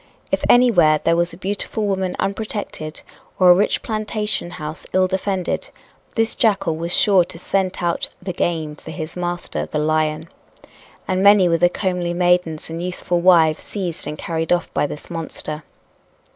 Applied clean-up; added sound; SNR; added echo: none; none; none; none.